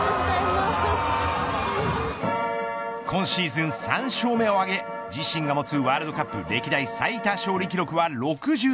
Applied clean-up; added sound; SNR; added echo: none; none; none; none.